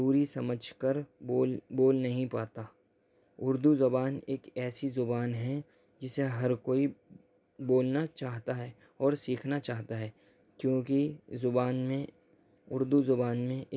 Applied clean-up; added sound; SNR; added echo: none; none; none; none.